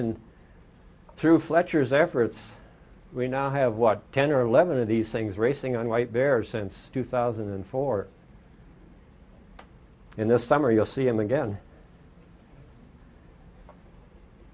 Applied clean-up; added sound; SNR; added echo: none; none; none; none.